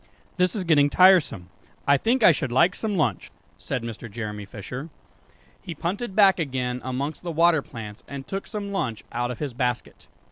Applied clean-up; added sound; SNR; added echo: none; none; none; none.